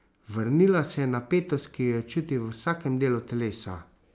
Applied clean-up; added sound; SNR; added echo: none; none; none; none.